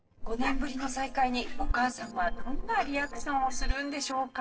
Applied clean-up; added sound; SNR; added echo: neural separator model SepFormer DNS4.